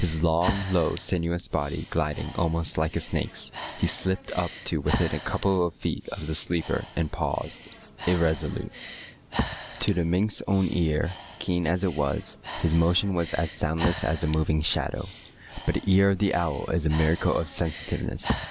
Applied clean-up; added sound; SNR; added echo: none; Breathing; 11 dB; none.